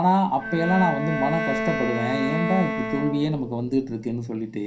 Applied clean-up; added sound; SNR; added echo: none; Bowed string instrument; 4 dB; reverberation time 0.3 s.